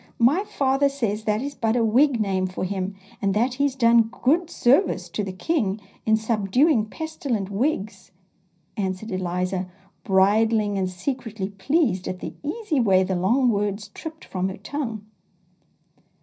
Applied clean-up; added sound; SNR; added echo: none; none; none; reverberation time 0.4 s.